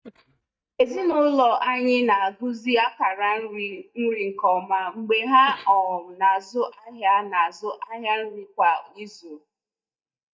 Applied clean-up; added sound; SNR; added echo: neural mask model DeepFilterNet 3.